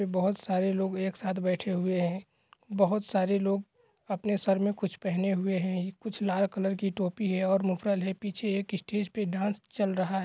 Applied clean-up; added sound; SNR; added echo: none; none; none; none.